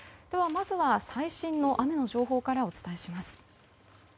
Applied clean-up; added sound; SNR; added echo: none; none; none; none.